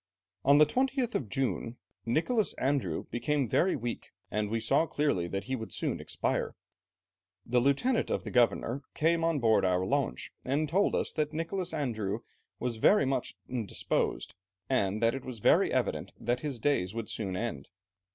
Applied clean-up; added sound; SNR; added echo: none; none; none; none.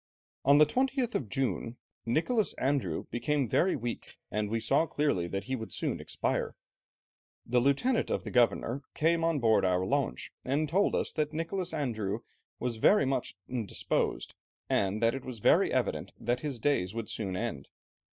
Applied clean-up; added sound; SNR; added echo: neural mask model DeepFilterNet 3.